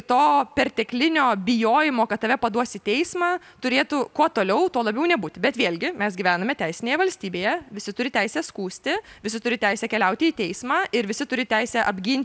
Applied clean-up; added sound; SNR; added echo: none; none; none; none.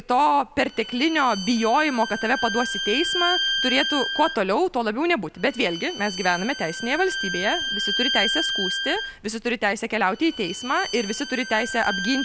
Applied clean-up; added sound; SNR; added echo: none; Bowed string instrument; 6 dB; none.